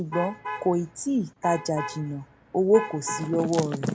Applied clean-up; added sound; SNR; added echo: none; Alarm / Truck; 11 dB; none.